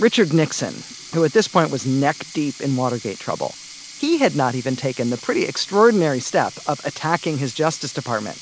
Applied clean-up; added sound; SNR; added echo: none; Sink (filling or washing); 18 dB; none.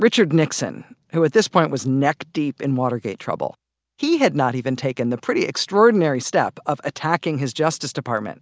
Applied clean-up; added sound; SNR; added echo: none; none; none; none.